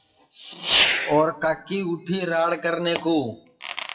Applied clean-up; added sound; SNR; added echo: classical method WPE with log-MMSE.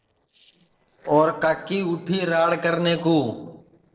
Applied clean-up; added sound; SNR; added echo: neural separator model SepFormer DNS4.